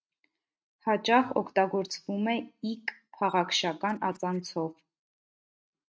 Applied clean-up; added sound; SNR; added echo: neural mask model RNNoise.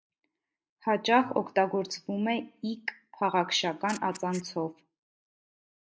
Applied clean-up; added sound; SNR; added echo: neural mask model Resemble Enhance denoiser.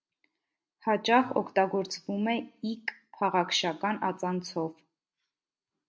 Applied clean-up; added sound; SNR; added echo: none; none; none; none.